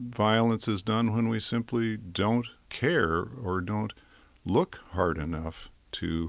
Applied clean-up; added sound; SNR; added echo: none; none; none; none.